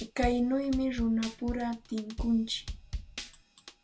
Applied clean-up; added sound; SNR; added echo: none; Drum kit; 9 dB; none.